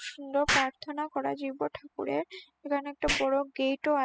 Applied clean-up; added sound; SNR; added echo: classical method spectral subtraction.